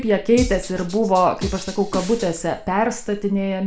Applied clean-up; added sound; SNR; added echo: none; Drum kit; 11 dB; reverberation time 0.4 s.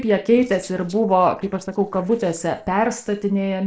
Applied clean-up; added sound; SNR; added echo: neural separator model SepFormer DNS4.